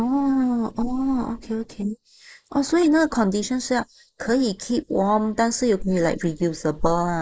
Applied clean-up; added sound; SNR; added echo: neural mask model Resemble Enhance denoiser.